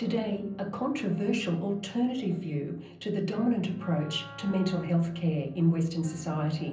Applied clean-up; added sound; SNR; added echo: none; Wind instrument, woodwind instrument; 20 dB; reverberation time 0.6 s.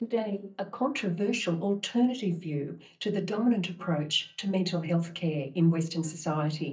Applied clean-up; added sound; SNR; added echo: neural mask model DeepFilterNet 3.